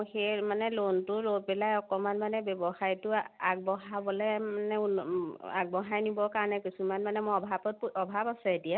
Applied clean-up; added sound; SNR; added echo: none; none; none; none.